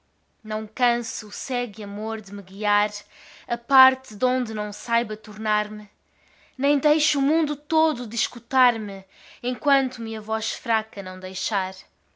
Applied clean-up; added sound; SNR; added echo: none; none; none; none.